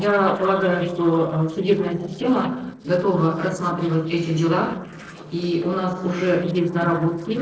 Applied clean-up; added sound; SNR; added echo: neural separator model SepFormer DNS4.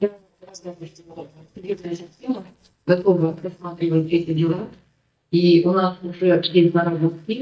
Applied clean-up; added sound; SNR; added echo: neural mask model DeepFilterNet 3.